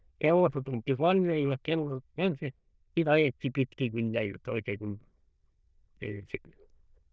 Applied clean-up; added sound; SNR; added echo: neural diffusion model UNIVERSE++.